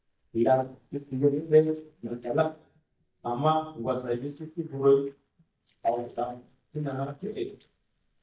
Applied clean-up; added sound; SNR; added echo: neural mask model DeepFilterNet 3.